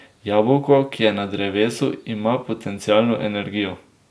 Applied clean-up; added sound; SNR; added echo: none; none; none; none.